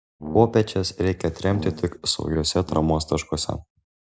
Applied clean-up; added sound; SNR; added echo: none; Brass instrument; 13 dB; none.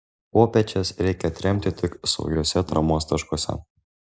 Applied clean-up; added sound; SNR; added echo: neural mask model Resemble Enhance denoiser.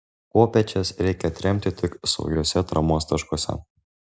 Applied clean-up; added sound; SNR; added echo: none; none; none; none.